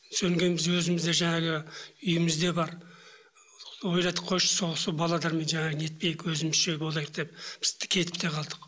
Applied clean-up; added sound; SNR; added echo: none; none; none; none.